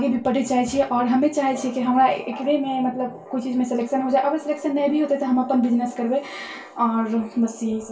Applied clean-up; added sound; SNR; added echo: none; none; none; reverberation time 0.2 s.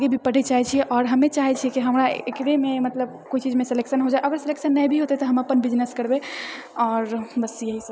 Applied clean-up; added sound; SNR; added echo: none; none; none; none.